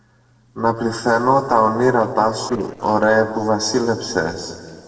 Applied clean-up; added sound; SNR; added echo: neural separator model SepFormer DNS4.